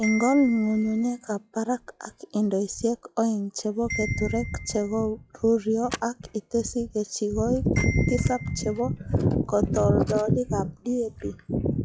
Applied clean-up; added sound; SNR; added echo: classical method log-MMSE.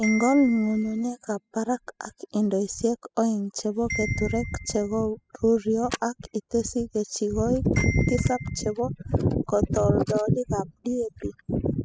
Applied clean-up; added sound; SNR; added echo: classical method spectral subtraction.